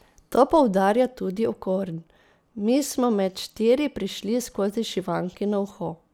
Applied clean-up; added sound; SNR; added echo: none; none; none; none.